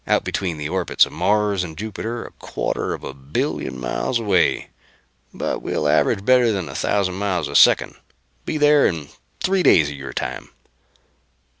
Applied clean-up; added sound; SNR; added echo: none; none; none; none.